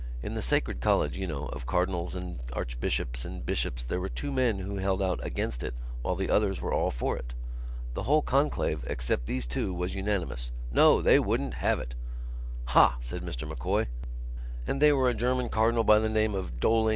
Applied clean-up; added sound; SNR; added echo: none; none; none; none.